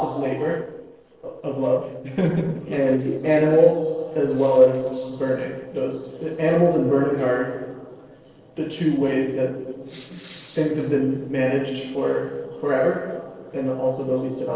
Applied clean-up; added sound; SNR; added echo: neural separator model SepFormer DNS4.